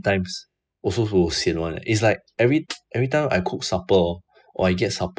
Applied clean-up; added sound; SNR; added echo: classical method spectral subtraction.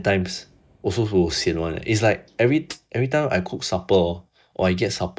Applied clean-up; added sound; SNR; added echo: neural mask model DeepFilterNet 3.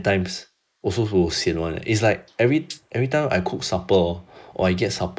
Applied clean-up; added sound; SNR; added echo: neural mask model Resemble Enhance denoiser.